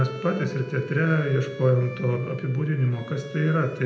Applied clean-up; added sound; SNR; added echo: none; Bowed string instrument; 17 dB; reverberation time 0.8 s.